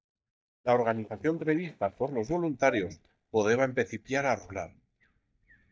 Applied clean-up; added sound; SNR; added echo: neural mask model DeepFilterNet 3.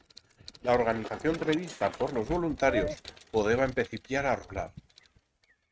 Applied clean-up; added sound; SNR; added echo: neural mask model RNNoise.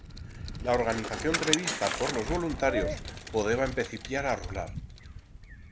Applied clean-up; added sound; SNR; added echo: none; Bicycle; 4 dB; none.